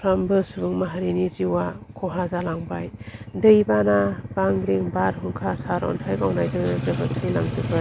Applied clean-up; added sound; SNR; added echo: none; none; none; none.